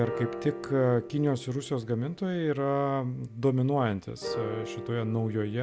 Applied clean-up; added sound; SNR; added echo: none; Piano; 11 dB; none.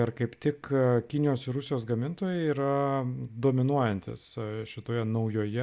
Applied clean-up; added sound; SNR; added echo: none; none; none; none.